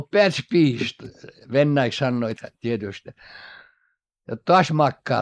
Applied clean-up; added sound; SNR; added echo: neural mask model Resemble Enhance denoiser.